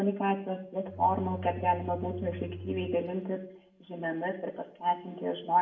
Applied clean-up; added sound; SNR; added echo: none; Bowed string instrument; 10 dB; reverberation time 0.4 s.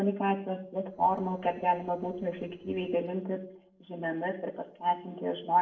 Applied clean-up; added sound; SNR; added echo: neural separator model SepFormer DNS4.